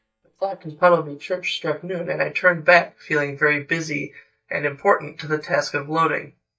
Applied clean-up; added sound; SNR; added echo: neural mask model DeepFilterNet 3.